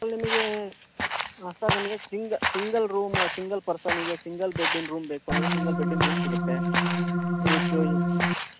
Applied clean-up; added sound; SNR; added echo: none; Organ + Walk, footsteps; -4 dB; none.